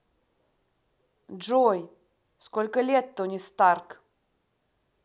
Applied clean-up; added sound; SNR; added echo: none; none; none; none.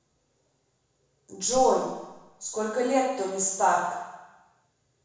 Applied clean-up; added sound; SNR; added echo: none; Whoosh, swoosh, swish; 18 dB; reverberation time 1.1 s.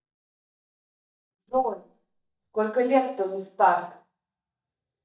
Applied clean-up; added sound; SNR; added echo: neural mask model DeepFilterNet 3.